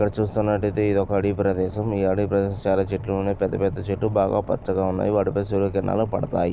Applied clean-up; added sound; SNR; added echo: none; Boat, Water vehicle; 18 dB; none.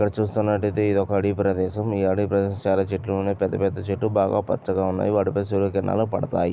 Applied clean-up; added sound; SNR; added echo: none; none; none; none.